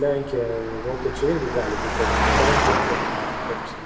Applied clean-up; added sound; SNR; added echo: none; Engine; -2 dB; reverberation time 1.6 s.